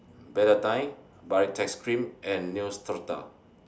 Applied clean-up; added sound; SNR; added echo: none; none; none; none.